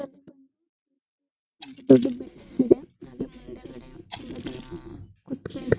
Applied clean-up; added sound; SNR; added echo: neural mask model DeepFilterNet 3.